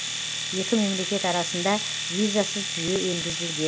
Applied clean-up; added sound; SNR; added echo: none; Domestic sounds, home sounds; 2 dB; none.